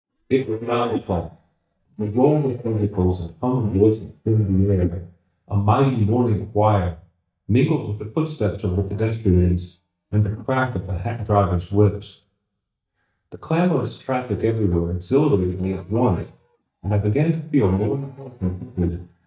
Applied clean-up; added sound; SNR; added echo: neural mask model DeepFilterNet 3.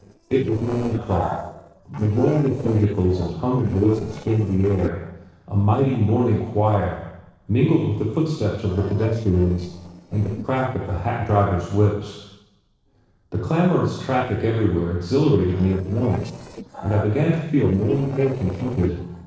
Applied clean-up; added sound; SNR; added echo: neural separator model SepFormer DNS4.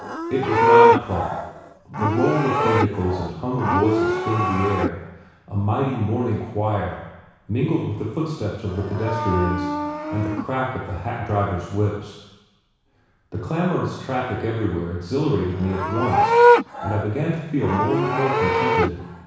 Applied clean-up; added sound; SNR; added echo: none; Livestock, farm animals, working animals; -1 dB; reverberation time 1.1 s.